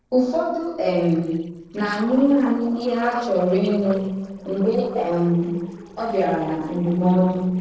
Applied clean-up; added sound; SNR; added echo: neural separator model SepFormer DNS4.